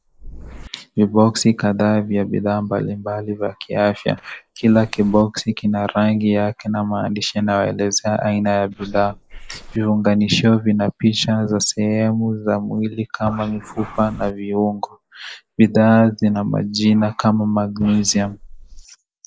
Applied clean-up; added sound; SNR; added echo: neural mask model Resemble Enhance denoiser.